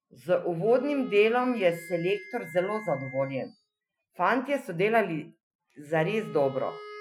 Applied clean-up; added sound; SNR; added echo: classical method Wiener filter.